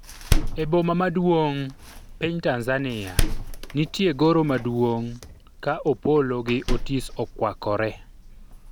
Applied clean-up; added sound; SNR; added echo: none; Door; 4 dB; none.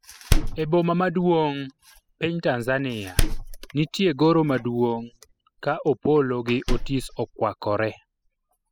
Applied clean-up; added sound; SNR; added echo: classical method spectral subtraction.